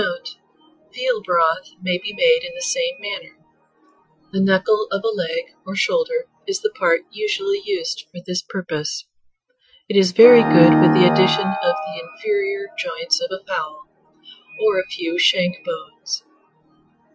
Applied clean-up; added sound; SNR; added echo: classical method Wiener filter.